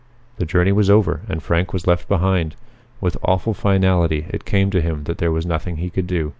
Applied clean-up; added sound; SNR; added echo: none; none; none; none.